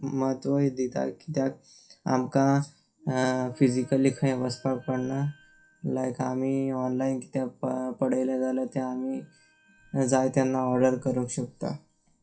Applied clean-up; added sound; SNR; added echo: classical method WPE with log-MMSE.